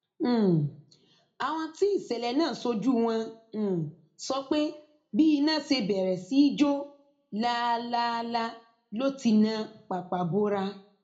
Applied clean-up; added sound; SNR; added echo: none; none; none; reverberation time 0.3 s.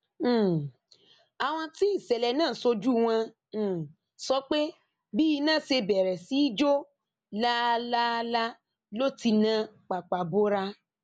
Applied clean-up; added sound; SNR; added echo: none; none; none; none.